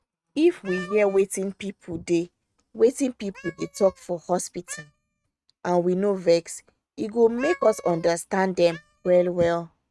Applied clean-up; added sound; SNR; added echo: neural mask model RNNoise.